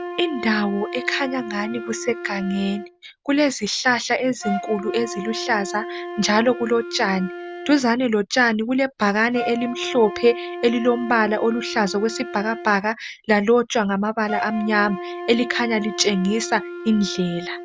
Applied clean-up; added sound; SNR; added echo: none; Wind instrument, woodwind instrument; 11 dB; none.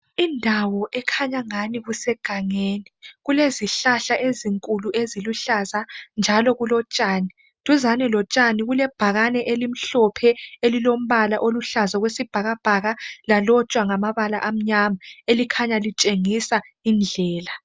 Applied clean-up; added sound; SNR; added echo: none; none; none; none.